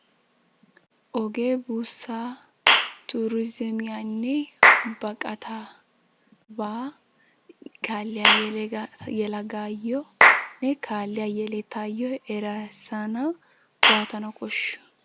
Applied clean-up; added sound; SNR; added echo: none; Clapping / Chirp, tweet; -4 dB; none.